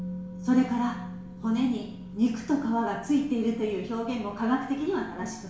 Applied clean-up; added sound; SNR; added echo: none; Musical instrument; 14 dB; reverberation time 0.7 s.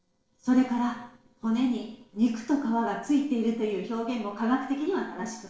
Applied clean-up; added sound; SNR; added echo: neural separator model SepFormer DNS4.